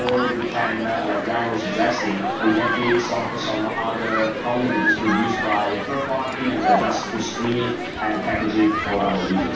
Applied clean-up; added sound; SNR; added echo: none; Human group actions; 2 dB; reverberation time 0.3 s.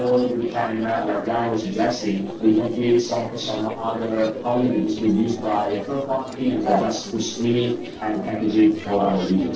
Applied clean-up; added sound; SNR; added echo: neural separator model SepFormer DNS4.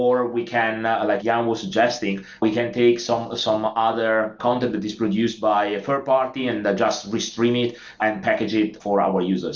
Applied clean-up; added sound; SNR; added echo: none; none; none; none.